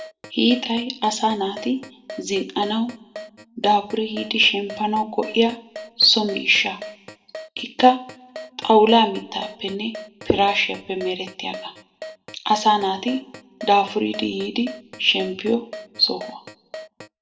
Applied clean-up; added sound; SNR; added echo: none; Keyboard (musical); 17 dB; reverberation time 0.7 s.